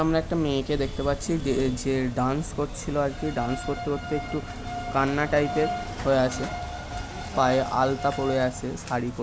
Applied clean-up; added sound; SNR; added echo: none; none; none; none.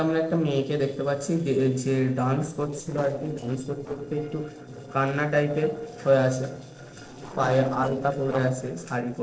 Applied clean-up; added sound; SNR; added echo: neural separator model SepFormer DNS4.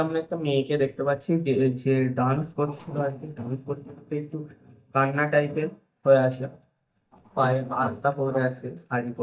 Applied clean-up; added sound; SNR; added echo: neural mask model DeepFilterNet 3.